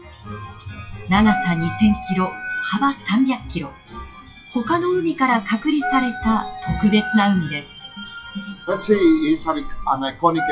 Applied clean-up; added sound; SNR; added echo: classical method WPE with log-MMSE.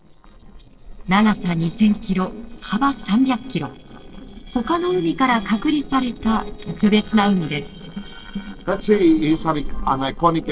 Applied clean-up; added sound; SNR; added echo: neural separator model SepFormer DNS4.